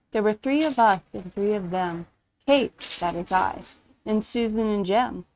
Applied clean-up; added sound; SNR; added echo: neural mask model RNNoise.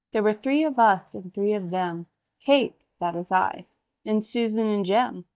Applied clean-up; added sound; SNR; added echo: neural mask model DeepFilterNet 3.